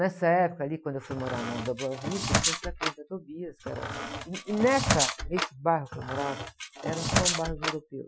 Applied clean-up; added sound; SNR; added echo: classical method Wiener filter.